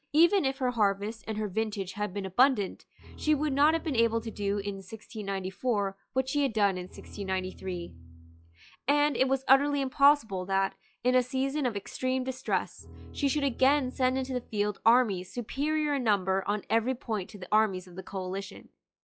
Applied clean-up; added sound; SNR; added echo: classical method log-MMSE.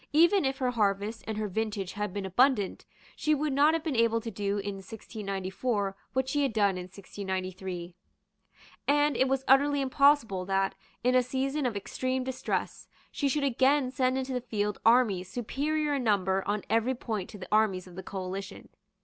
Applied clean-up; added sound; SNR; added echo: none; none; none; none.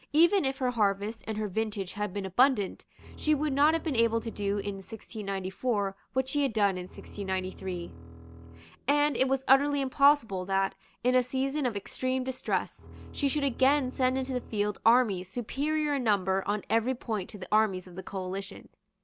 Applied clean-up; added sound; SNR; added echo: none; Bowed string instrument; 18 dB; none.